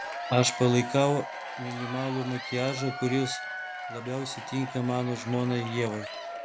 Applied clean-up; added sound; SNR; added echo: none; Applause / Crowd / Cheering; 9 dB; none.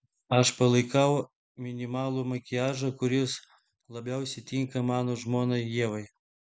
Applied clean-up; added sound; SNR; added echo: none; none; none; none.